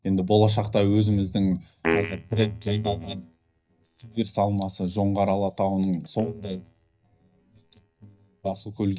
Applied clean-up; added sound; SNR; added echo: neural mask model DeepFilterNet 3.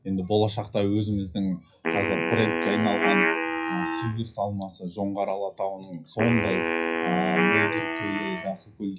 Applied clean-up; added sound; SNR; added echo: classical method WPE with log-MMSE.